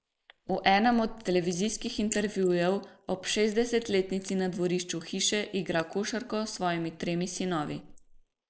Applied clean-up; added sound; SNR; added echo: neural mask model Resemble Enhance denoiser.